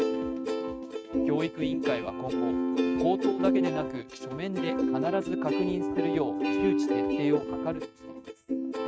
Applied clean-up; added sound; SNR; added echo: neural mask model RNNoise.